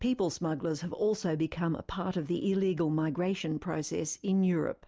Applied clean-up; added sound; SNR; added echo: none; none; none; none.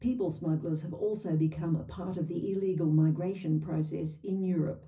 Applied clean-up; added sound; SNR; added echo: none; none; none; reverberation time 0.4 s.